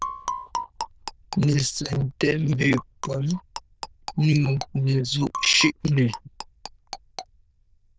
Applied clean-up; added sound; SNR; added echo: neural diffusion model UNIVERSE++.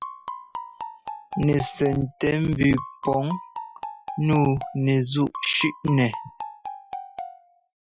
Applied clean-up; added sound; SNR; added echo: classical method Wiener filter.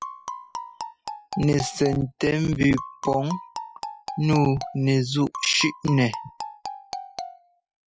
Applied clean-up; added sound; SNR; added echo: classical method spectral subtraction.